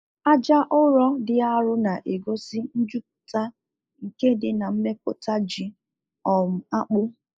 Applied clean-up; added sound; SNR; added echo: neural mask model Resemble Enhance denoiser.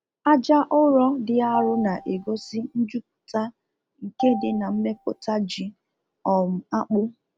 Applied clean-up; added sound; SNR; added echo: none; Marimba, xylophone; 13 dB; none.